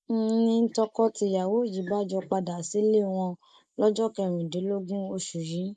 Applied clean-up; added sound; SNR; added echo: neural mask model Resemble Enhance denoiser.